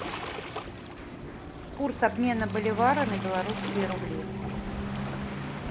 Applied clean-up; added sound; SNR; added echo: none; Waves, surf; 3 dB; none.